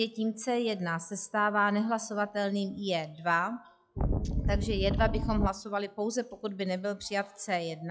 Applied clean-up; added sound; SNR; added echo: classical method log-MMSE.